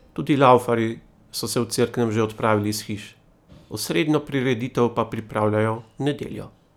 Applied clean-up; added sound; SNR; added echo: none; none; none; none.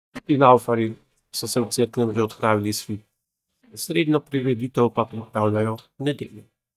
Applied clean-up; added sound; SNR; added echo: neural mask model DeepFilterNet 3.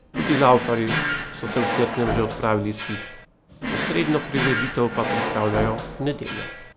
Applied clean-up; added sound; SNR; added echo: none; Drawer open or close; 3 dB; none.